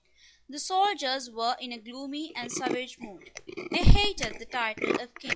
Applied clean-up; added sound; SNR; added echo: classical method log-MMSE.